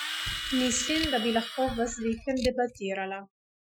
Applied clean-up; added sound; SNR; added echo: classical method Wiener filter.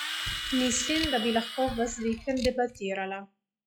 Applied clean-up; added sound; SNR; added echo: classical method log-MMSE.